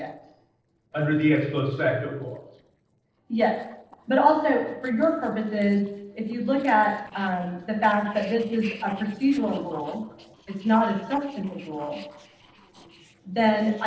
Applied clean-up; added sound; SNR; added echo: neural separator model SepFormer DNS4.